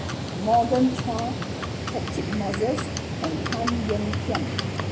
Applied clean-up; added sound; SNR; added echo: none; Livestock, farm animals, working animals; 2 dB; none.